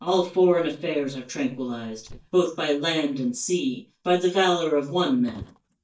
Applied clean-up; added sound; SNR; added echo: neural mask model DeepFilterNet 3.